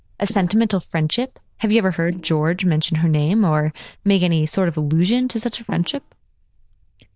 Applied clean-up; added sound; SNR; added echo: neural diffusion model UNIVERSE++.